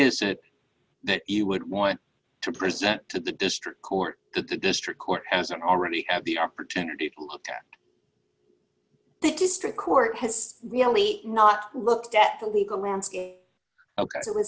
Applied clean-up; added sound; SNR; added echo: none; Slam / Wood; 14 dB; none.